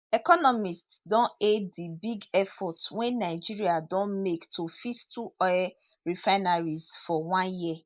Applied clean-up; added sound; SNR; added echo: neural mask model Resemble Enhance denoiser.